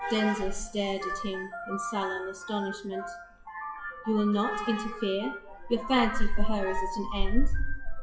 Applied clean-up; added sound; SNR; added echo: classical method WPE with log-MMSE.